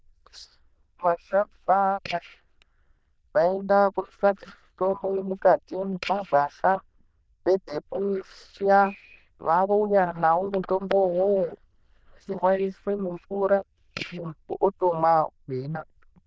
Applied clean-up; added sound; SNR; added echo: neural diffusion model UNIVERSE++.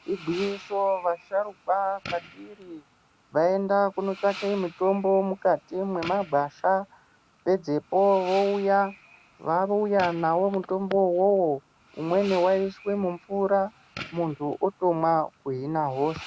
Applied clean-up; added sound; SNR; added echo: none; Fireworks; 20 dB; none.